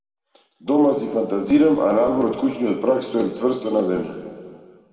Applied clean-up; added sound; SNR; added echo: none; none; none; reverberation time 1.9 s.